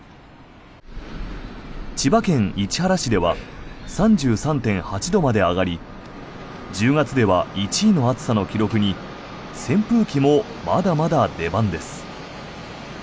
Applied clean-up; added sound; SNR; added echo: none; none; none; none.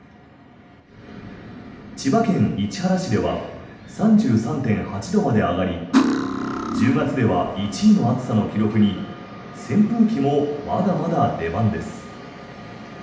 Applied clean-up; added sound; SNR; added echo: none; Cutlery, silverware; 1 dB; reverberation time 0.8 s.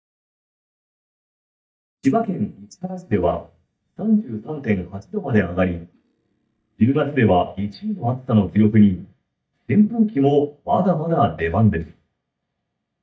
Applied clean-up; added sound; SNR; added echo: neural mask model DeepFilterNet 3.